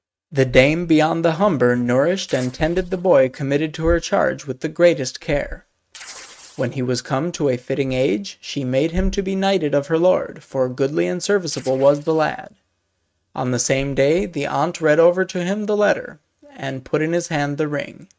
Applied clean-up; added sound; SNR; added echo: neural mask model RNNoise.